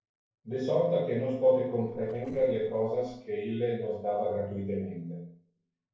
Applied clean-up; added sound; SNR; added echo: neural separator model SepFormer DNS4.